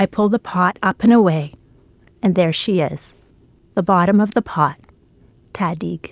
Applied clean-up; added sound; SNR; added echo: none; none; none; none.